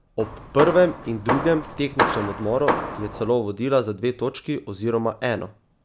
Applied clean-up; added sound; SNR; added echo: none; Hammer; 3 dB; none.